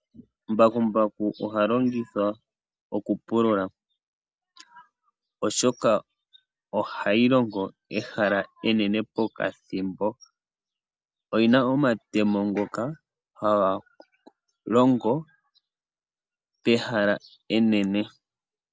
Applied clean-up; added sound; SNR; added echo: none; none; none; none.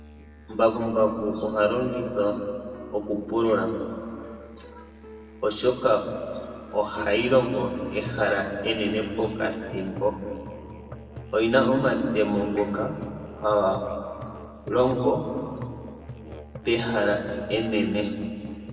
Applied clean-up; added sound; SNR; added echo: none; Musical instrument; 15 dB; reverberation time 2.0 s.